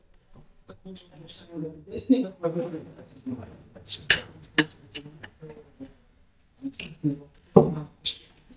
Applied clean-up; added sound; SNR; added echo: neural mask model DeepFilterNet 3.